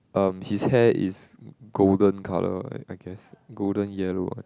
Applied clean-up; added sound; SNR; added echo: none; none; none; none.